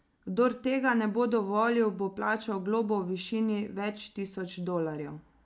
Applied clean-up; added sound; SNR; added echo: none; none; none; none.